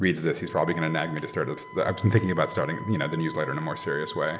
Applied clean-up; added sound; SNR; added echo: none; Wind instrument, woodwind instrument; 15 dB; none.